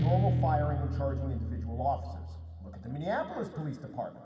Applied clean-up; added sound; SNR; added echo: none; Guitar; -1 dB; reverberation time 2.0 s.